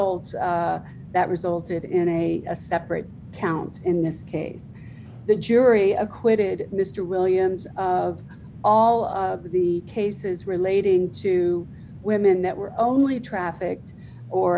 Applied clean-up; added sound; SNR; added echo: none; none; none; none.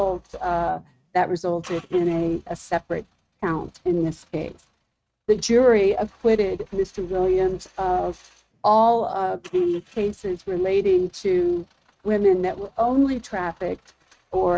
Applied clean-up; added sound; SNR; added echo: neural mask model RNNoise.